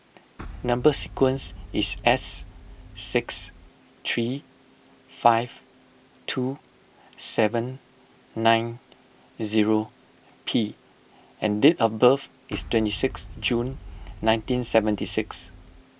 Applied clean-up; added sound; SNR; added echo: none; Boom; 14 dB; none.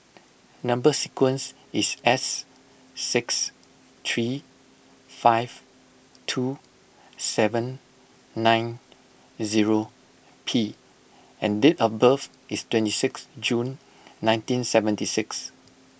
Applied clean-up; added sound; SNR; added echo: none; none; none; none.